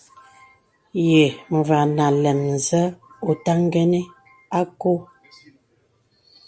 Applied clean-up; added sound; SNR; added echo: none; none; none; none.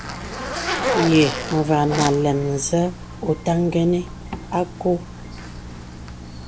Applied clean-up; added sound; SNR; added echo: none; Zipper (clothing); 7 dB; none.